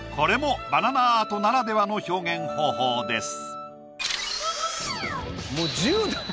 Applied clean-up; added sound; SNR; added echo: none; Wind instrument, woodwind instrument; 13 dB; none.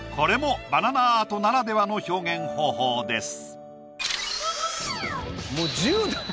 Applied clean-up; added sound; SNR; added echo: none; none; none; none.